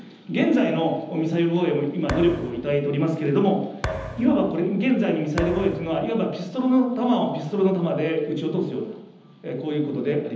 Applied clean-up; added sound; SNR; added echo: none; Thump, thud; 10 dB; reverberation time 0.9 s.